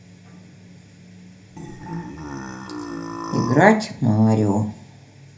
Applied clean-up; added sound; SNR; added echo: none; Burping, eructation; 9 dB; reverberation time 0.3 s.